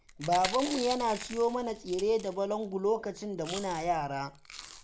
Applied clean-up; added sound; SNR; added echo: none; Chewing, mastication; 12 dB; none.